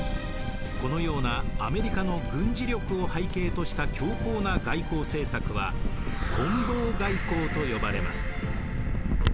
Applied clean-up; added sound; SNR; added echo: none; Crackle; -2 dB; none.